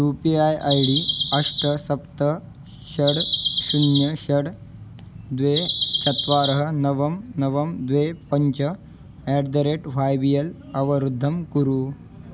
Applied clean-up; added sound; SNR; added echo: none; Bird vocalization, bird call, bird song; 2 dB; none.